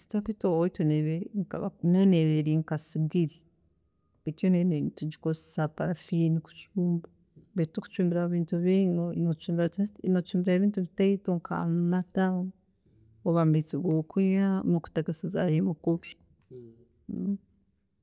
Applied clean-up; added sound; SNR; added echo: none; none; none; none.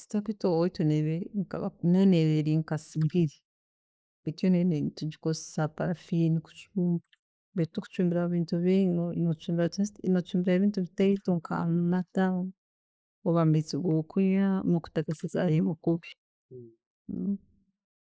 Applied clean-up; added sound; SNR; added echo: neural mask model Resemble Enhance denoiser.